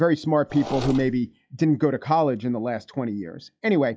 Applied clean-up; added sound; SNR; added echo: classical method log-MMSE.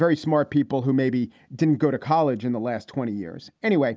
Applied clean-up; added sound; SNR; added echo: none; none; none; none.